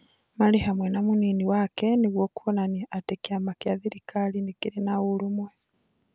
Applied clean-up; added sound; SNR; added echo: none; none; none; none.